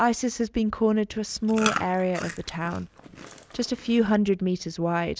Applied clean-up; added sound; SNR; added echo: none; Chewing, mastication; 10 dB; none.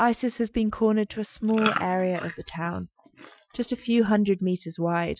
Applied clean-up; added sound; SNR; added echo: classical method Wiener filter.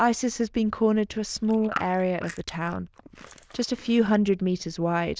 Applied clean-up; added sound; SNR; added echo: neural diffusion model UNIVERSE++.